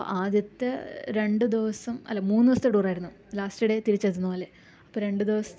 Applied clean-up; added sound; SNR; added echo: none; none; none; none.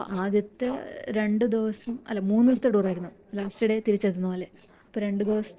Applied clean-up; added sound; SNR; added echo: neural separator model SepFormer DNS4.